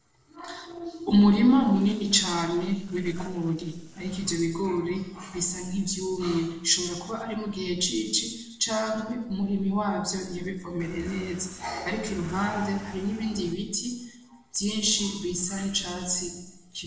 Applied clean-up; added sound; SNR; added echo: neural separator model SepFormer DNS4.